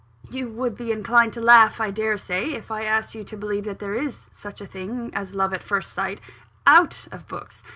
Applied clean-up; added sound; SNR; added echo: none; none; none; none.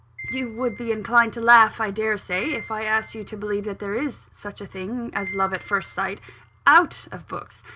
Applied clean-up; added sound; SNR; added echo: none; Piano; 17 dB; none.